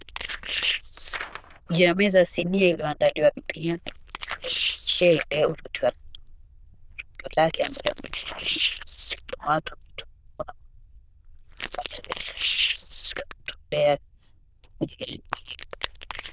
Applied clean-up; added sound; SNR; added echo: neural diffusion model UNIVERSE++.